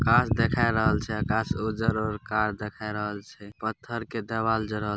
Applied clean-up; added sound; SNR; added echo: none; none; none; none.